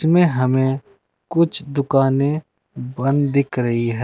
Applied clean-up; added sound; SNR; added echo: none; none; none; none.